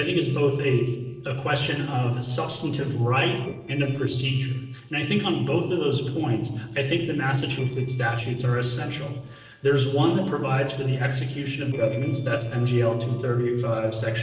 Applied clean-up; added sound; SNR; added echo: neural separator model SepFormer DNS4.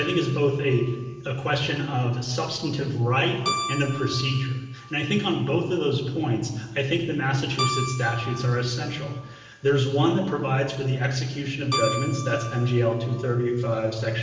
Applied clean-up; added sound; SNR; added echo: none; Keyboard (musical); 12 dB; reverberation time 1.1 s.